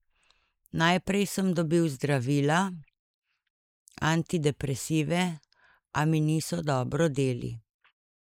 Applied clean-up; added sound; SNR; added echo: neural mask model Resemble Enhance denoiser.